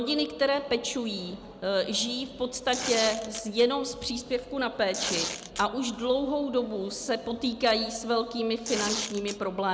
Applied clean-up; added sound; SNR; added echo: none; Tearing; 6 dB; none.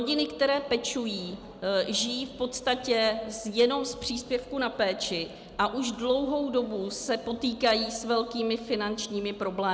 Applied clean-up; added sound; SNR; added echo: none; none; none; none.